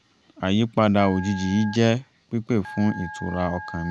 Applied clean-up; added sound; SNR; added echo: none; Telephone; 16 dB; none.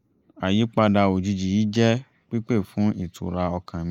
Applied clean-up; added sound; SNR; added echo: neural mask model Resemble Enhance denoiser.